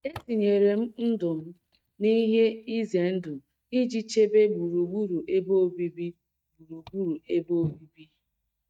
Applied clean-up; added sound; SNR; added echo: neural mask model DeepFilterNet 3.